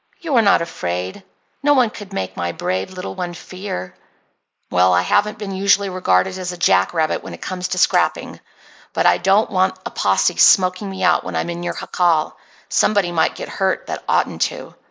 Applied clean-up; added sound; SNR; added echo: neural mask model Resemble Enhance denoiser.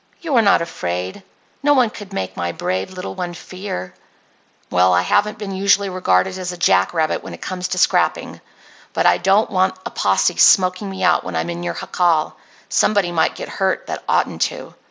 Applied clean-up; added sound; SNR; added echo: none; none; none; none.